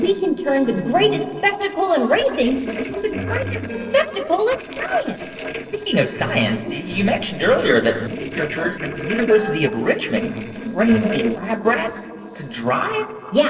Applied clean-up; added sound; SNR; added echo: neural separator model SepFormer DNS4.